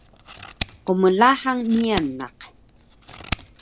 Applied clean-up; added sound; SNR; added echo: none; Scissors; 14 dB; none.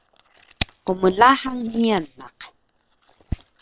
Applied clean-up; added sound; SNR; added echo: neural separator model SepFormer WHAM!.